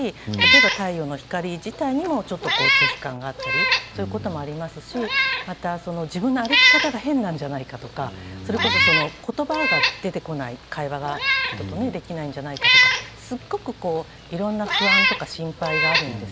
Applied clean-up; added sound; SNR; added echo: none; Meow; -4 dB; none.